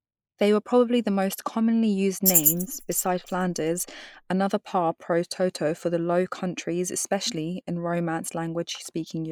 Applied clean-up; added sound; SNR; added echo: neural mask model Resemble Enhance denoiser.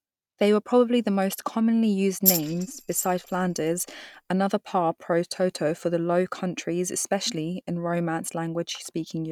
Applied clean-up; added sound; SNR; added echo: neural mask model RNNoise.